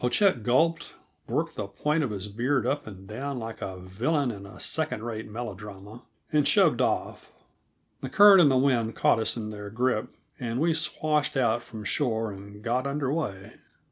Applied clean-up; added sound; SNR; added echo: none; none; none; none.